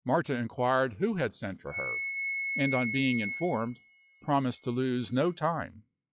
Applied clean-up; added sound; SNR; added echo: classical method log-MMSE.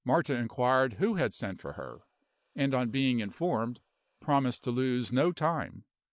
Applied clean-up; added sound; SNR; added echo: neural mask model Resemble Enhance denoiser.